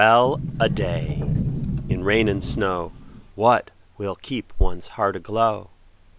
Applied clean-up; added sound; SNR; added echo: none; Sliding door; 4 dB; none.